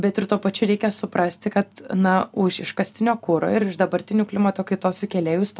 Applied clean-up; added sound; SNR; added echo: none; none; none; none.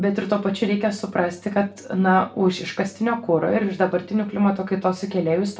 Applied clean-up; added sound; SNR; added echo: none; none; none; reverberation time 0.3 s.